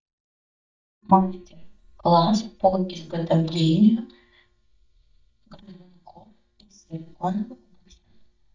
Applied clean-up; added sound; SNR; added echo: neural mask model DeepFilterNet 3.